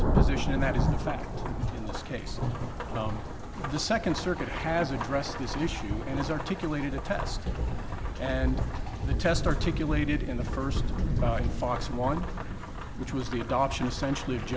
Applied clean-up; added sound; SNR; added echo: none; Rain / Thunderstorm; -2 dB; none.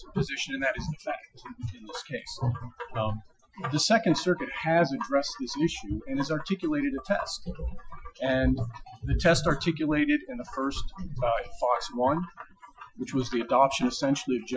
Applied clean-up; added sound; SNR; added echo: classical method Wiener filter.